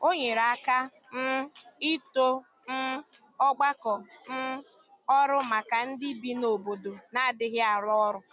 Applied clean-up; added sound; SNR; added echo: none; none; none; none.